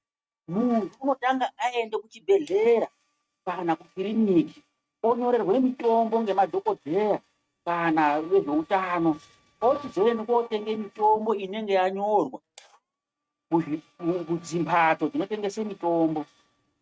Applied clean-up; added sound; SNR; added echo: neural mask model RNNoise.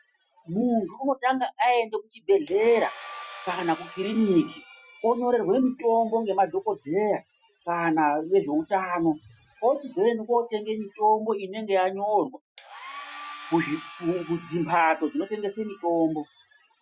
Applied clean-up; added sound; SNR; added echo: classical method Wiener filter.